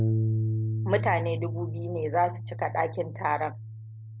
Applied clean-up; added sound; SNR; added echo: none; Bass guitar; 0 dB; none.